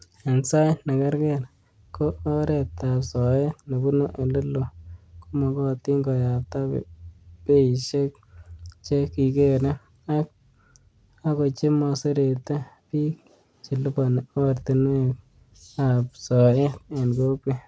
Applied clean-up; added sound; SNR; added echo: none; none; none; none.